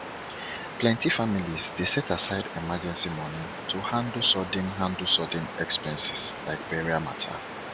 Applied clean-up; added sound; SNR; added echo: none; Waves, surf; 12 dB; none.